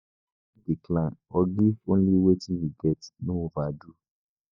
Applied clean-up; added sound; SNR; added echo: neural mask model DeepFilterNet 3.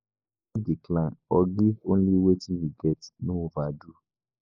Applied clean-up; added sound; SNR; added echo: neural mask model Resemble Enhance denoiser.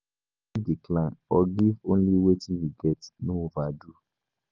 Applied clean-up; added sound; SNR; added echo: none; none; none; none.